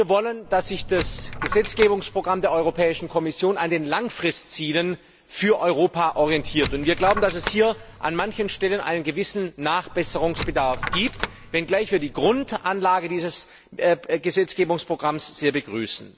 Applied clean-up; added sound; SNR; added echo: none; Coin (dropping); 9 dB; none.